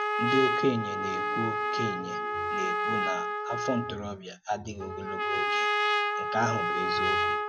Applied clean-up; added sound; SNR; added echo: none; Trumpet; -4 dB; none.